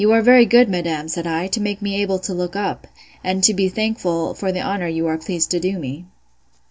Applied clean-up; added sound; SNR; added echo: none; none; none; none.